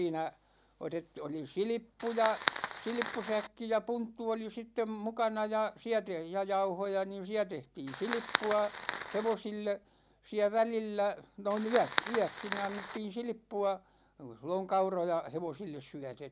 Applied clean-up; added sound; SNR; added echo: none; Fire; 1 dB; none.